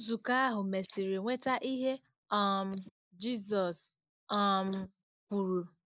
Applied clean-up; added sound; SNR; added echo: neural mask model Resemble Enhance denoiser.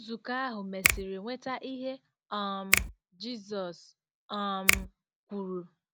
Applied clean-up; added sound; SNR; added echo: none; Finger snapping; -3 dB; none.